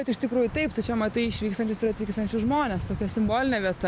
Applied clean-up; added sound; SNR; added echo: none; none; none; none.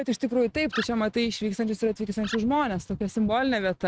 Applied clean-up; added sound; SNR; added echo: neural mask model RNNoise.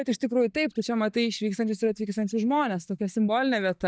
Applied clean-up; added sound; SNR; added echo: neural mask model DeepFilterNet 3.